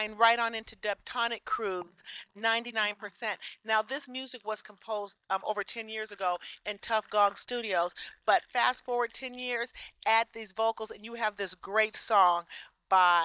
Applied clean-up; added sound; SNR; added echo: neural mask model DeepFilterNet 3.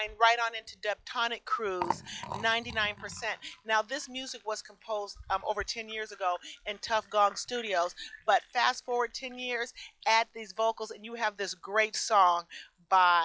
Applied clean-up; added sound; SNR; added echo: classical method log-MMSE.